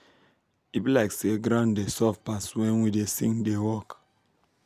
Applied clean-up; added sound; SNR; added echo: none; none; none; none.